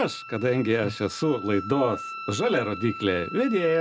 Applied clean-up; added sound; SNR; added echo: none; Wind instrument, woodwind instrument; 13 dB; none.